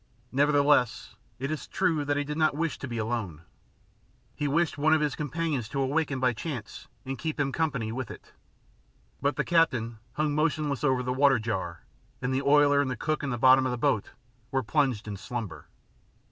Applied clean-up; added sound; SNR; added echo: none; none; none; none.